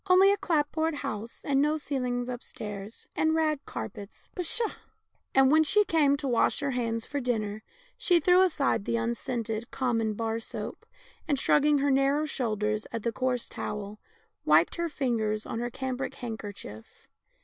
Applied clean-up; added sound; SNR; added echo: none; none; none; none.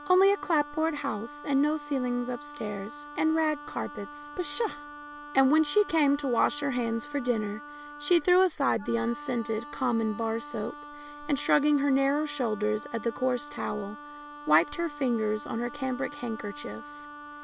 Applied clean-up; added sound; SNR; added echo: none; Wind instrument, woodwind instrument; 15 dB; none.